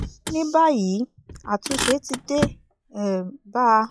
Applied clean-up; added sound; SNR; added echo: classical method log-MMSE.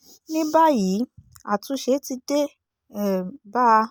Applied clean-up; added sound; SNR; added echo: none; none; none; none.